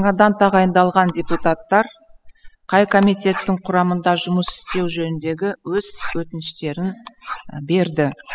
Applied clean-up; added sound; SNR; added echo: classical method spectral subtraction.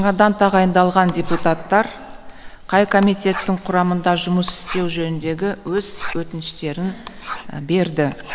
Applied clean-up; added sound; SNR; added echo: none; Writing; 12 dB; none.